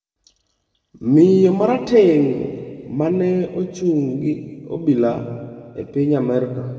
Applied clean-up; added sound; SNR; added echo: none; none; none; reverberation time 1.9 s.